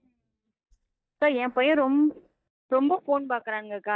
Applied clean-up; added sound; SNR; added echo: neural mask model DeepFilterNet 3.